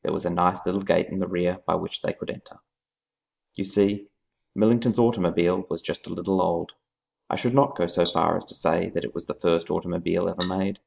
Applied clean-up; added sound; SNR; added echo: neural mask model Resemble Enhance denoiser.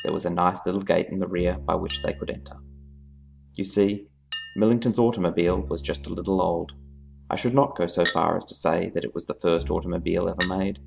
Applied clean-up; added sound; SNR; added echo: none; Bowed string instrument + Chink, clink; 13 dB; none.